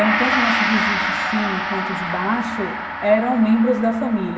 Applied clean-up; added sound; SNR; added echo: none; Gong; 2 dB; reverberation time 0.8 s.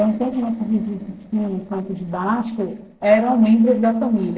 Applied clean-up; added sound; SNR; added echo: neural separator model SepFormer DNS4.